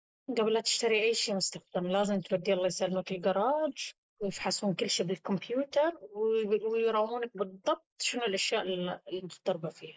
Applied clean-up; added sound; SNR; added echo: neural mask model Resemble Enhance denoiser.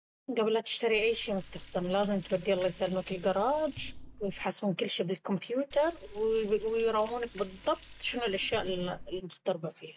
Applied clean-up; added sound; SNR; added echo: none; Liquid; 15 dB; none.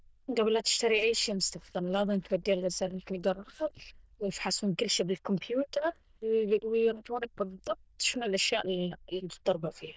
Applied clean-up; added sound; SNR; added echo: neural diffusion model UNIVERSE++.